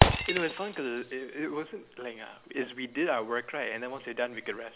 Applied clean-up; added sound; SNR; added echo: none; Shatter; -2 dB; none.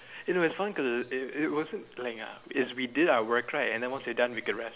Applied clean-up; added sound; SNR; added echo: none; none; none; none.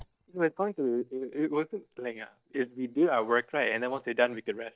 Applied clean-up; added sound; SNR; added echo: neural mask model DeepFilterNet 3.